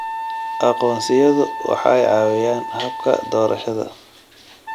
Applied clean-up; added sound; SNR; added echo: none; Wind instrument, woodwind instrument; 9 dB; none.